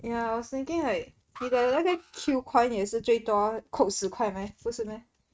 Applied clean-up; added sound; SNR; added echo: neural mask model RNNoise.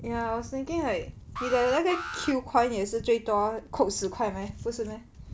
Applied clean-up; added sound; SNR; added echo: none; Alarm; 10 dB; none.